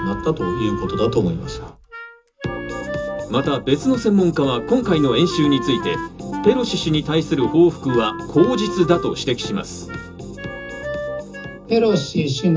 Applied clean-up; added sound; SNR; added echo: none; Wind instrument, woodwind instrument; 10 dB; reverberation time 0.2 s.